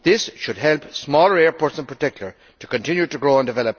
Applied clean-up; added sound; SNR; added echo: none; none; none; none.